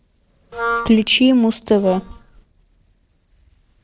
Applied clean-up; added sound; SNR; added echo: neural separator model SepFormer DNS4.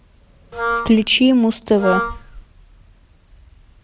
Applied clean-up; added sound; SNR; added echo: none; Wind instrument, woodwind instrument; 5 dB; none.